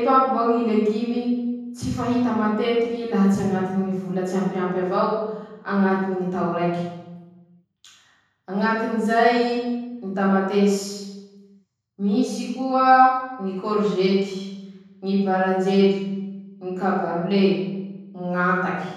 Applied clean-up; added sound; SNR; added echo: none; none; none; reverberation time 1.3 s.